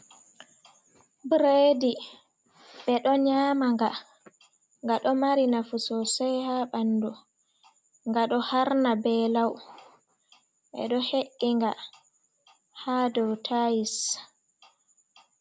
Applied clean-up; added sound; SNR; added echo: none; none; none; none.